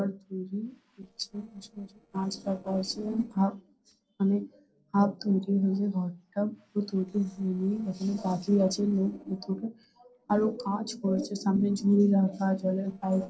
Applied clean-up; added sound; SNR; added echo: neural separator model SepFormer DNS4.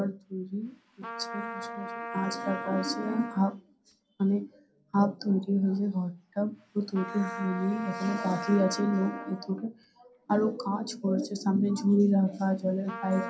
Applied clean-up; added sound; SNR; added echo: none; Trumpet; 12 dB; reverberation time 0.3 s.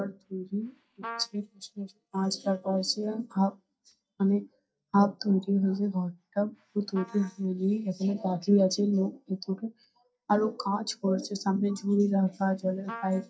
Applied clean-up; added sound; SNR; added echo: neural mask model DeepFilterNet 3.